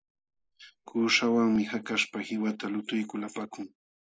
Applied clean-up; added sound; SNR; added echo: neural mask model Resemble Enhance denoiser.